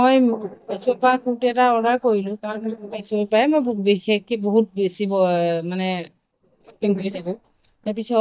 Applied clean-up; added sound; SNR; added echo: neural mask model DeepFilterNet 3.